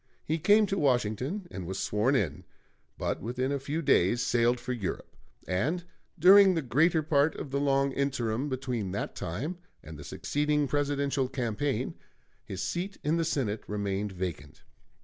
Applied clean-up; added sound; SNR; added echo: none; none; none; none.